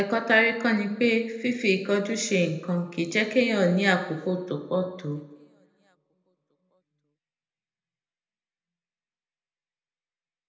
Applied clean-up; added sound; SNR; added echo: none; none; none; reverberation time 0.7 s.